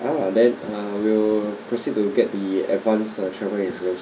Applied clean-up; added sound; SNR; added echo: none; none; none; none.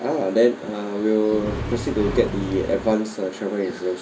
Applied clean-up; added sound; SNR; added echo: none; Accelerating, revving, vroom; 7 dB; none.